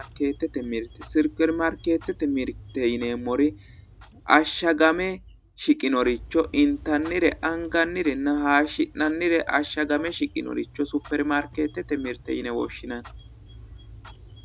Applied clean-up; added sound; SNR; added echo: none; Clock; 19 dB; none.